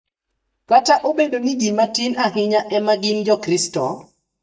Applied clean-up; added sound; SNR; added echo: neural mask model DeepFilterNet 3.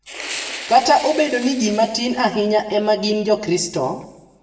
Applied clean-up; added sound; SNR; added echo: none; Fire; 15 dB; reverberation time 0.7 s.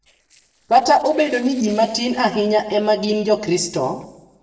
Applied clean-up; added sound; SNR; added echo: neural separator model SepFormer DNS4.